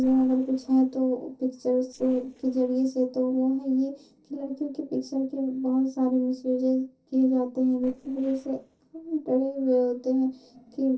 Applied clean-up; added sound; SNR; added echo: neural separator model SepFormer DNS4.